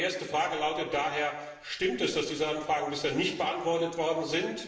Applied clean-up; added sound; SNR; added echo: none; none; none; reverberation time 0.9 s.